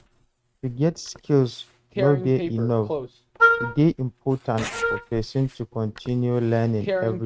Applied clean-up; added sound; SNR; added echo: neural mask model RNNoise.